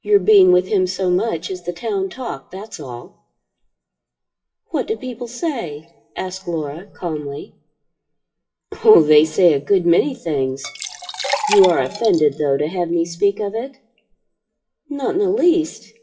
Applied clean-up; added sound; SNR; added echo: classical method WPE with log-MMSE.